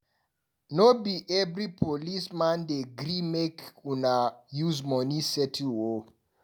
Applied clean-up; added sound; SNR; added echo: none; none; none; none.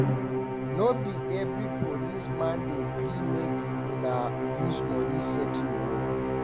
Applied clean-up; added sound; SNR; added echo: none; Musical instrument; -4 dB; none.